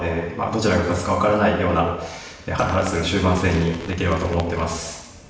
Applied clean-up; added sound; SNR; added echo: none; Crackle; 17 dB; reverberation time 1.0 s.